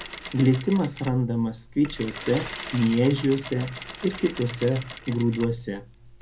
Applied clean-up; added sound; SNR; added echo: none; Mechanisms; 14 dB; reverberation time 0.2 s.